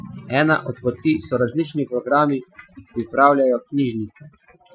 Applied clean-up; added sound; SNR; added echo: classical method Wiener filter.